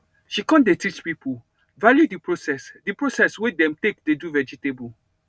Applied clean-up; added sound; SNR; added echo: none; none; none; none.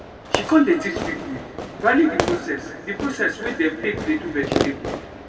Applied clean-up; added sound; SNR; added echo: none; Fireworks; 6 dB; reverberation time 2.1 s.